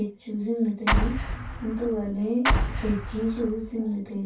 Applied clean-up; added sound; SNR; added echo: none; Explosion; -1 dB; reverberation time 0.2 s.